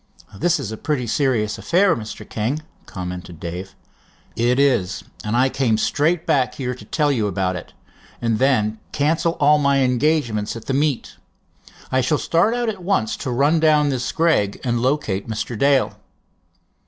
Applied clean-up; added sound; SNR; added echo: none; none; none; none.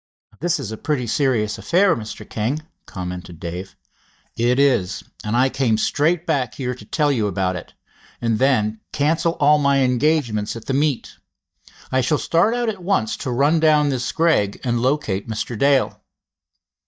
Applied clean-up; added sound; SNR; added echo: neural mask model DeepFilterNet 3.